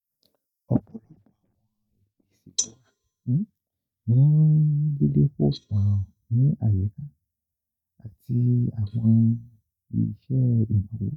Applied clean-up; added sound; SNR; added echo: neural mask model DeepFilterNet 3.